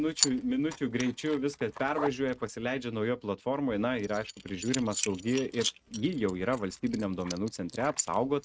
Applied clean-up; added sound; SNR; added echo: neural mask model RNNoise.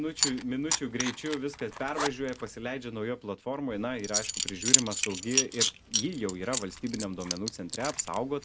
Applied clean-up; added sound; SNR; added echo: none; Coin (dropping) / Zipper (clothing); -1 dB; none.